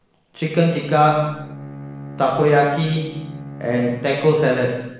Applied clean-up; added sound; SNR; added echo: none; Bowed string instrument; 16 dB; reverberation time 0.9 s.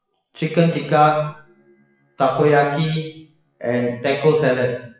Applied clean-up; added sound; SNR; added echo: classical method WPE with log-MMSE.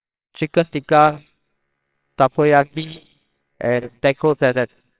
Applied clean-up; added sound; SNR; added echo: neural separator model SepFormer WHAMR!.